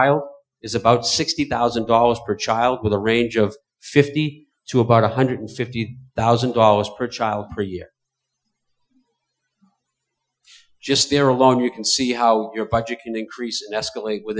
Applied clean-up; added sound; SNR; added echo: classical method Wiener filter.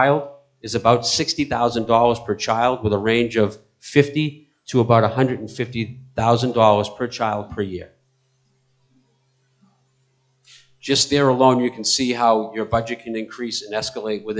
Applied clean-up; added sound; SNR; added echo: classical method log-MMSE.